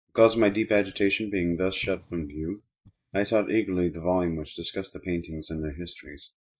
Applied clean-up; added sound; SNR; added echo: neural mask model DeepFilterNet 3.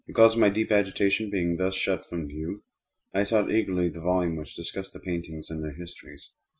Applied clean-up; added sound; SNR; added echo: none; none; none; none.